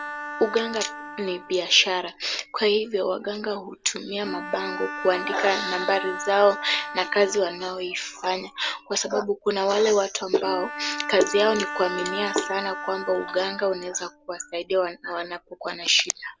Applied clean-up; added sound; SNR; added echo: none; Bowed string instrument; 11 dB; none.